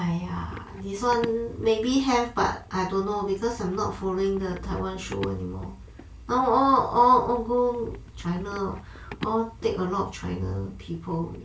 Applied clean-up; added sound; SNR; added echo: none; Run; 19 dB; reverberation time 0.2 s.